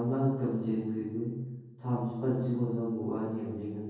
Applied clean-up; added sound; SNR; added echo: none; none; none; reverberation time 1.3 s.